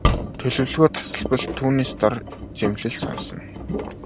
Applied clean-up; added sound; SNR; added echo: none; Engine; 4 dB; none.